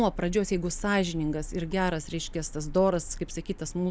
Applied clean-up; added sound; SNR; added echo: none; Car; 11 dB; none.